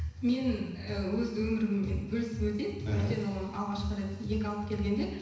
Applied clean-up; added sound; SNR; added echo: none; none; none; reverberation time 1.0 s.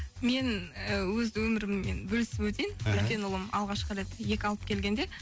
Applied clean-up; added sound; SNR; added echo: none; none; none; none.